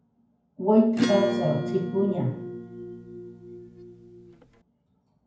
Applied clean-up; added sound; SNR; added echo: none; Acoustic guitar / Strum; 4 dB; reverberation time 0.9 s.